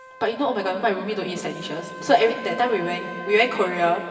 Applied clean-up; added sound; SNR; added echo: none; Trumpet; 14 dB; reverberation time 2.4 s.